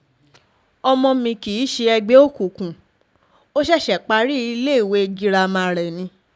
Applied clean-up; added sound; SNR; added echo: none; none; none; none.